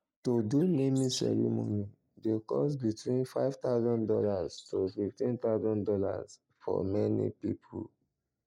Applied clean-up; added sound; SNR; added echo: neural mask model DeepFilterNet 3.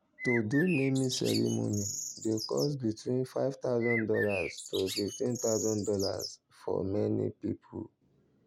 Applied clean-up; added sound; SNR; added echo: none; Bird; 7 dB; none.